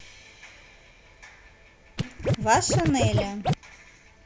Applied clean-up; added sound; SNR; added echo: none; Scratching (performance technique); -4 dB; none.